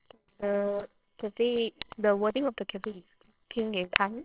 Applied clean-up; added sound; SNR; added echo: neural separator model SepFormer WHAMR!.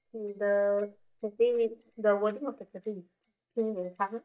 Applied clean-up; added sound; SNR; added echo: neural mask model DeepFilterNet 3.